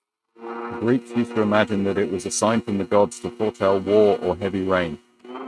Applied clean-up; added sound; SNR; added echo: neural mask model RNNoise.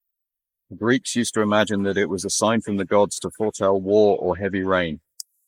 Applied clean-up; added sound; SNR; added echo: neural mask model Resemble Enhance denoiser.